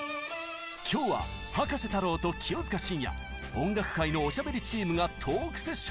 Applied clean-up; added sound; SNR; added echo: none; Bell; -1 dB; none.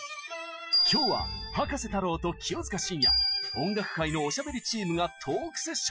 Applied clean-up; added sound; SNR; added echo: classical method Wiener filter.